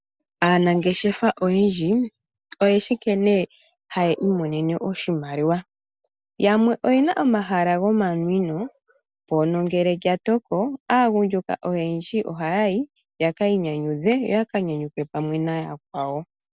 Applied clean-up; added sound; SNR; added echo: none; none; none; none.